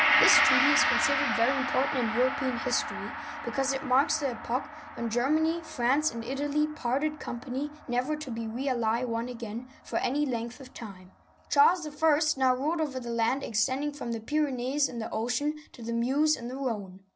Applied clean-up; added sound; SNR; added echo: none; Gong; 5 dB; none.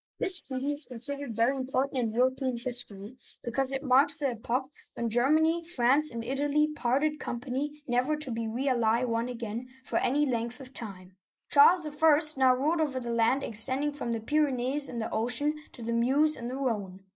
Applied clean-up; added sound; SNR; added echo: neural mask model Resemble Enhance denoiser.